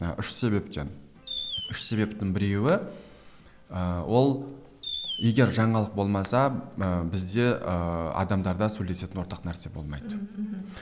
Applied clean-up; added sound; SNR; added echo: none; Fireworks; 12 dB; none.